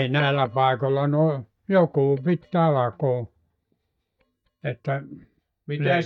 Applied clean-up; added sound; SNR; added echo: neural mask model DeepFilterNet 3.